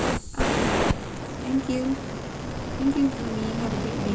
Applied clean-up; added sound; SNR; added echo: none; Fire; -1 dB; reverberation time 0.2 s.